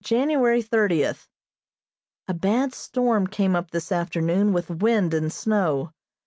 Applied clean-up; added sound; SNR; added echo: none; none; none; none.